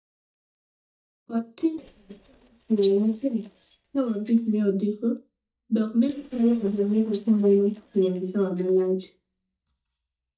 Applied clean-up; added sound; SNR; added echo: neural mask model DeepFilterNet 3.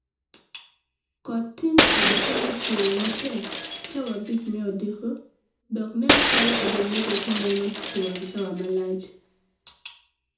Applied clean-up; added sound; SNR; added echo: none; Shatter; -2 dB; reverberation time 0.5 s.